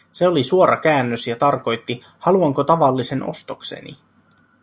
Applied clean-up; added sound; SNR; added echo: none; none; none; none.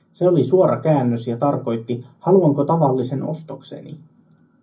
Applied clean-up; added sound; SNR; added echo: none; none; none; reverberation time 0.4 s.